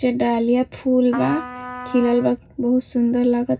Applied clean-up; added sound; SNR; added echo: none; Trumpet; 15 dB; reverberation time 0.4 s.